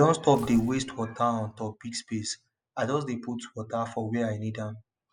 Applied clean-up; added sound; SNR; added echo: none; Tearing; 18 dB; none.